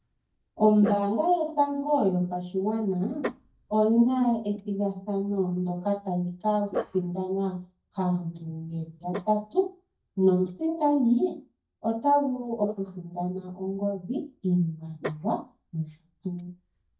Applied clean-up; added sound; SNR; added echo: neural mask model DeepFilterNet 3.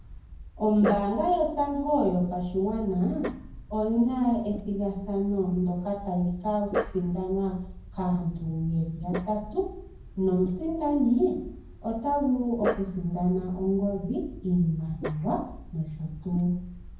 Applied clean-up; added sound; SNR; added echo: none; Dog; 11 dB; reverberation time 0.9 s.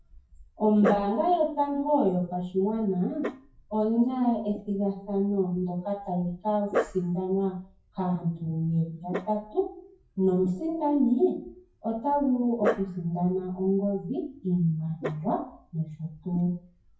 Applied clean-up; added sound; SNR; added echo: classical method WPE with log-MMSE.